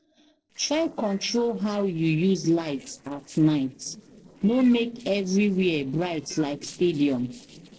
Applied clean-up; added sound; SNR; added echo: neural separator model SepFormer DNS4.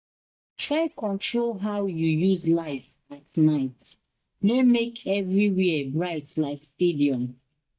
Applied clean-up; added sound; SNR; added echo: neural mask model DeepFilterNet 3.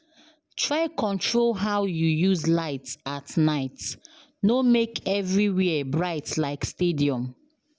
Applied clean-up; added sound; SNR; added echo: none; none; none; none.